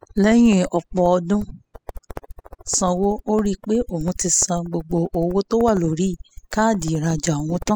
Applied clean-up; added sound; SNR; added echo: classical method spectral subtraction.